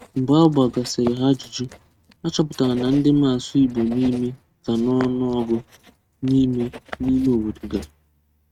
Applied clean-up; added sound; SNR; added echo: neural mask model RNNoise.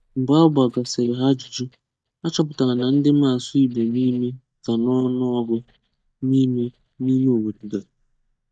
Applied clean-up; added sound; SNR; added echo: neural mask model DeepFilterNet 3.